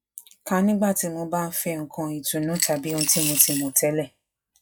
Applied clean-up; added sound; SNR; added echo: classical method log-MMSE.